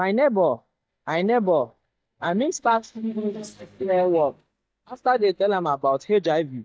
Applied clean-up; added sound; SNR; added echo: neural mask model DeepFilterNet 3.